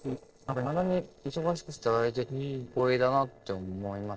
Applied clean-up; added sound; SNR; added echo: neural separator model SepFormer DNS4.